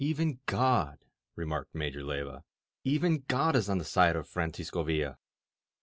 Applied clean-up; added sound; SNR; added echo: none; none; none; none.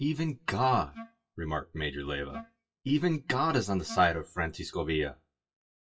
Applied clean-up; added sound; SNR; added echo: classical method WPE with log-MMSE.